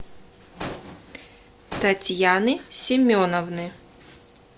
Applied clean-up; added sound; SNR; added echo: none; Explosion; 15 dB; none.